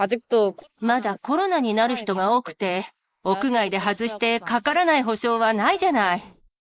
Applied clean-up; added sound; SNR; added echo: neural mask model Resemble Enhance denoiser.